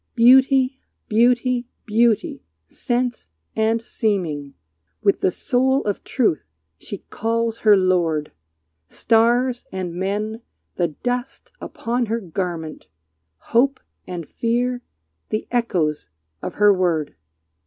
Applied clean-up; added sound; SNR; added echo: none; none; none; none.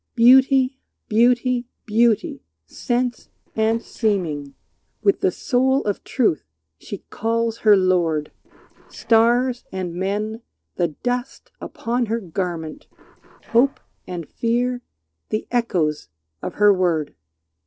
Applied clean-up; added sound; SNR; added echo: neural separator model SepFormer DNS4.